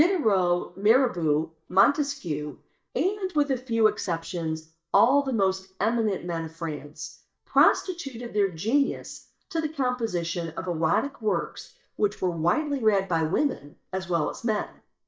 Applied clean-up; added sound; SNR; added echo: neural mask model DeepFilterNet 3.